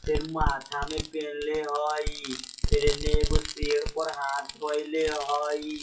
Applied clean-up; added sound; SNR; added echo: classical method WPE with log-MMSE.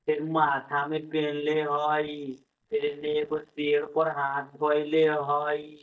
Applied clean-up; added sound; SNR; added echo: neural mask model DeepFilterNet 3.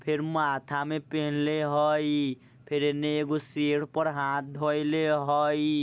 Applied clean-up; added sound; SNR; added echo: none; none; none; none.